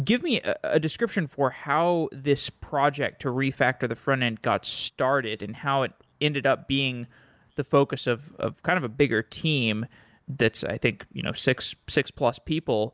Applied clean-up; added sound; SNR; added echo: none; none; none; none.